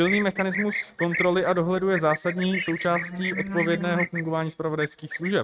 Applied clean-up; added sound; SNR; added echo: neural mask model RNNoise.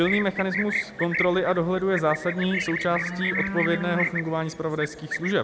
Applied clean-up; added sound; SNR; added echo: none; Livestock, farm animals, working animals; 5 dB; none.